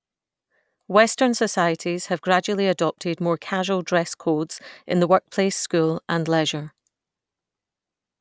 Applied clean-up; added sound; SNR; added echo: none; none; none; none.